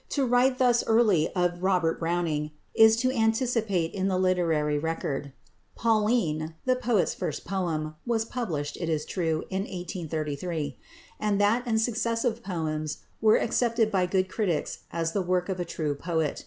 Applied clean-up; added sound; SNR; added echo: none; none; none; none.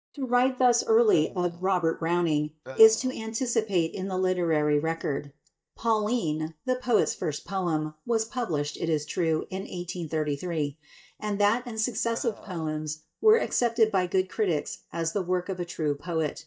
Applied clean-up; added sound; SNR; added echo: neural mask model DeepFilterNet 3.